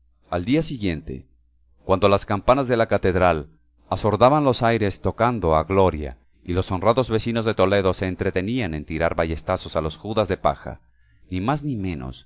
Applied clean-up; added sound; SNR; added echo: none; none; none; none.